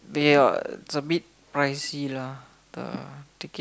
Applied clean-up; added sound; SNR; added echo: none; none; none; none.